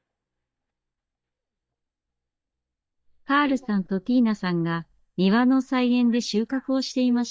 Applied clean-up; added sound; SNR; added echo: neural mask model DeepFilterNet 3.